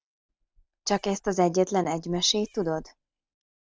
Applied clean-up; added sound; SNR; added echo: neural mask model RNNoise.